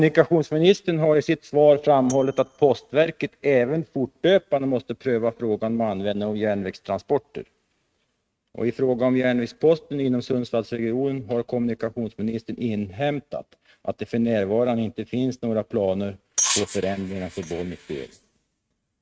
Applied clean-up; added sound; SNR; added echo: neural mask model RNNoise.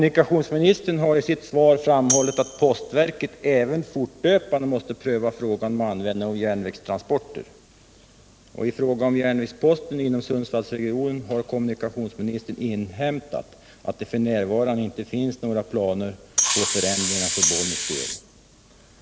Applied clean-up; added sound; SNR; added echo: none; Tambourine + Hiss; 1 dB; none.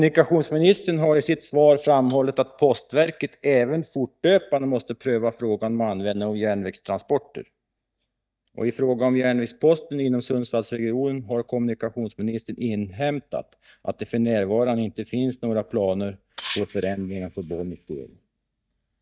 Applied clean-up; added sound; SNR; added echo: neural mask model DeepFilterNet 3.